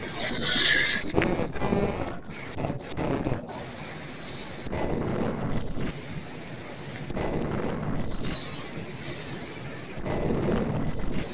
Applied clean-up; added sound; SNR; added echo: neural separator model SepFormer DNS4.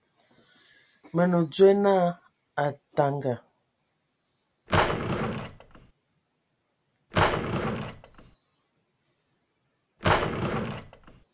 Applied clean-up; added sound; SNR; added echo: none; Drawer open or close; -2 dB; none.